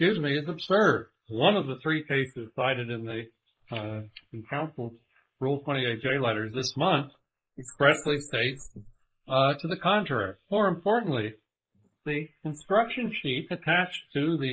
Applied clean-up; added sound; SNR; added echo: neural mask model Resemble Enhance denoiser.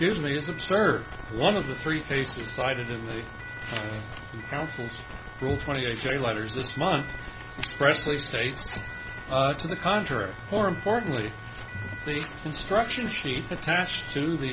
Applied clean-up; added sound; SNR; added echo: none; Siren; 13 dB; none.